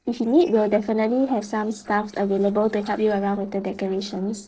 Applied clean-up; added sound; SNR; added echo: neural separator model SepFormer DNS4.